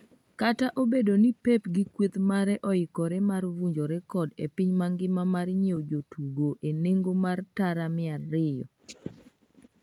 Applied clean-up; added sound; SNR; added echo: none; none; none; none.